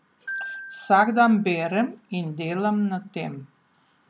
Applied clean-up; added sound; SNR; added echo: none; Glockenspiel; 16 dB; none.